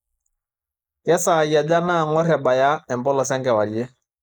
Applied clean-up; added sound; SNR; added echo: neural mask model Resemble Enhance denoiser.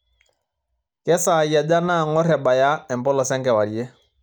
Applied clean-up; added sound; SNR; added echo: none; none; none; none.